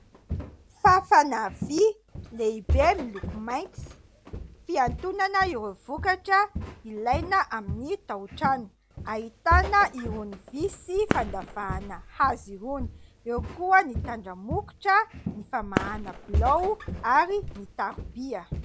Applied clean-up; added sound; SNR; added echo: none; Fireworks + Walk, footsteps; 7 dB; none.